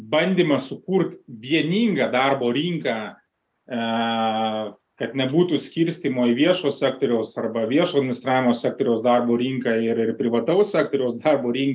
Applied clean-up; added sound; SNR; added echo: none; none; none; none.